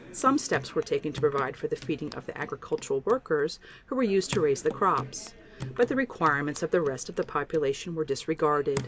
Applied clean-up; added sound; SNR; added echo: none; Hands / Wood; 15 dB; none.